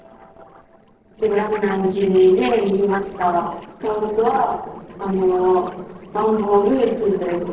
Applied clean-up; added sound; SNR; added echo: neural separator model SepFormer DNS4.